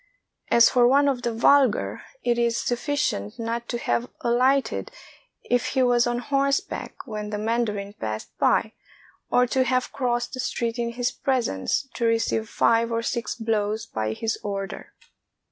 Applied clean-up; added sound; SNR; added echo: none; none; none; none.